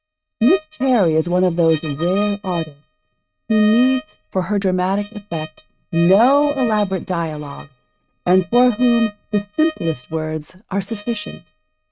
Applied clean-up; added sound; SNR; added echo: neural mask model RNNoise.